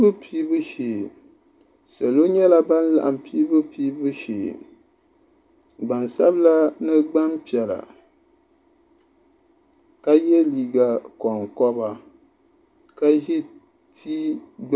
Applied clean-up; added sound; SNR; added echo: none; none; none; none.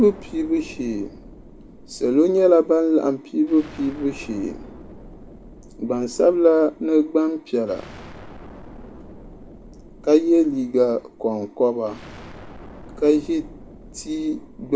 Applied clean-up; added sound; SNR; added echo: none; Explosion; 20 dB; none.